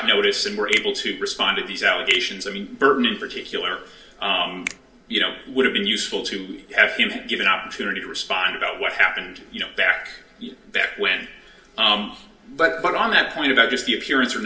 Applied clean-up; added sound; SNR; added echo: neural separator model SepFormer DNS4.